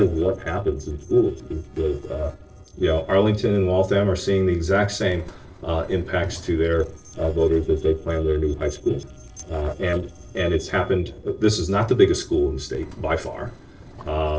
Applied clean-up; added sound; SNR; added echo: neural separator model SepFormer DNS4.